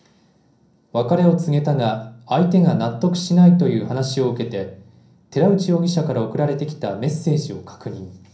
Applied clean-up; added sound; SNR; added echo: none; none; none; reverberation time 0.6 s.